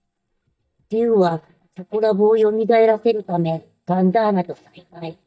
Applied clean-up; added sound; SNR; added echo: neural mask model DeepFilterNet 3.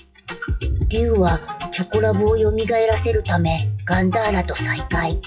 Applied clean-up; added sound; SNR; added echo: classical method WPE with log-MMSE.